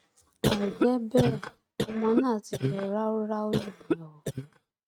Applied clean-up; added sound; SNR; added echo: neural mask model RNNoise.